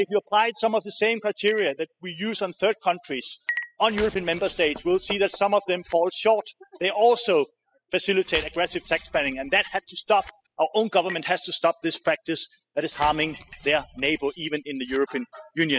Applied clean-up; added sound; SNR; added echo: classical method spectral subtraction.